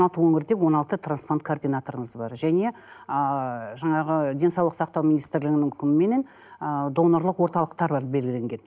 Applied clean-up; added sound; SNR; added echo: none; none; none; none.